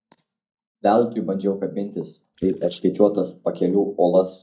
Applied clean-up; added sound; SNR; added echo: neural mask model DeepFilterNet 3.